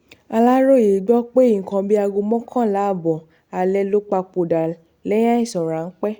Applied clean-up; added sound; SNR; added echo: none; none; none; none.